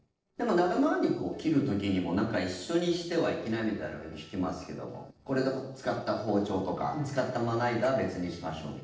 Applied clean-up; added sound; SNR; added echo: neural separator model SepFormer DNS4.